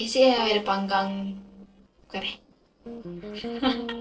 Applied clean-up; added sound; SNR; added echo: neural separator model SepFormer DNS4.